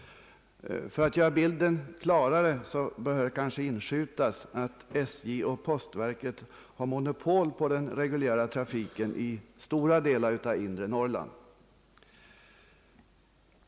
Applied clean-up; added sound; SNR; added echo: none; none; none; none.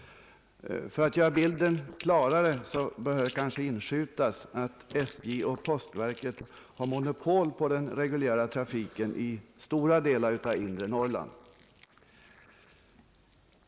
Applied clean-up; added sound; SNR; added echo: neural mask model Resemble Enhance denoiser.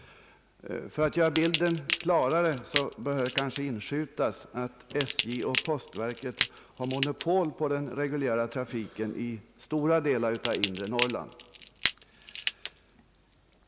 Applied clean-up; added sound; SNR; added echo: none; Crackle / Crushing; 7 dB; none.